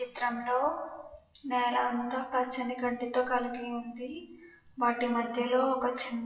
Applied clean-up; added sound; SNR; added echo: classical method WPE with log-MMSE.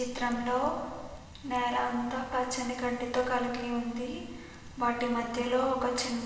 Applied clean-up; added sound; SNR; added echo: none; Typing; 16 dB; reverberation time 1.3 s.